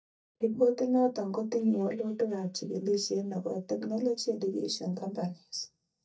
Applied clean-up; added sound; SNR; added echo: neural mask model DeepFilterNet 3.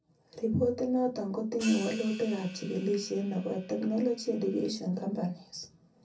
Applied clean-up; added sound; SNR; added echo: none; Hi-hat; 16 dB; reverberation time 0.3 s.